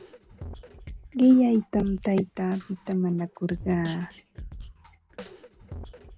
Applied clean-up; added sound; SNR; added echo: none; Drum kit; 16 dB; none.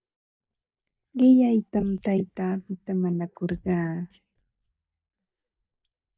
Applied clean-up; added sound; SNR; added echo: neural mask model DeepFilterNet 3.